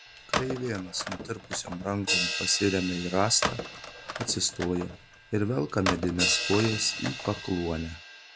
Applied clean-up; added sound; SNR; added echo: none; Crash cymbal + Telephone; 4 dB; none.